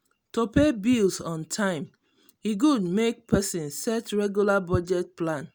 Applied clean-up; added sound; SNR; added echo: none; none; none; none.